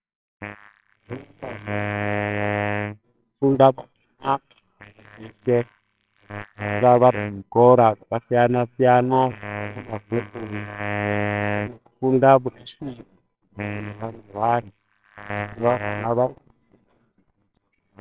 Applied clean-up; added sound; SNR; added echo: neural separator model SepFormer WHAMR!.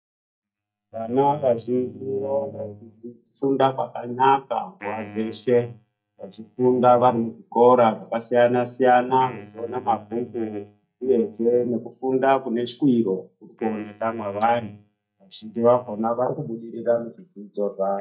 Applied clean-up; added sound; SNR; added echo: neural mask model DeepFilterNet 3.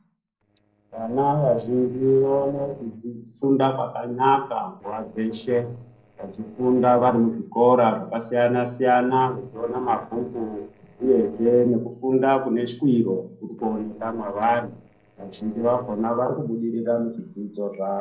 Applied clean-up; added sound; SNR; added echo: neural separator model SepFormer DNS4.